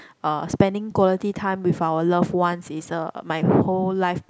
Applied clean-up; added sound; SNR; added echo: none; none; none; none.